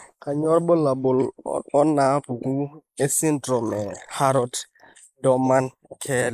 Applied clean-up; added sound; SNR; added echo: neural mask model Resemble Enhance denoiser.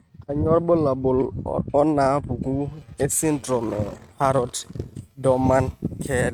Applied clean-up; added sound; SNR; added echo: neural mask model RNNoise.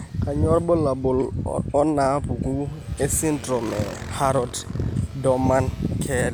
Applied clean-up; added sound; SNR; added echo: none; Motorcycle; 19 dB; none.